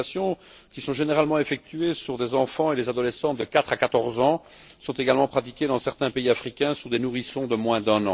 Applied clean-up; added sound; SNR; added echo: neural separator model SepFormer DNS4.